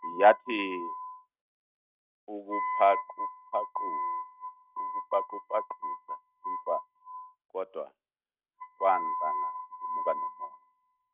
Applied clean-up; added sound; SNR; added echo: neural mask model RNNoise.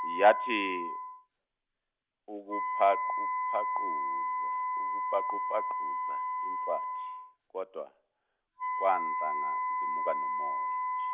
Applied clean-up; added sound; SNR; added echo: none; Wind instrument, woodwind instrument; -1 dB; none.